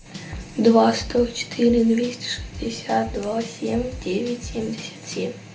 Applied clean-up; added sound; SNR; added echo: none; Drum / Drum kit; 16 dB; reverberation time 0.3 s.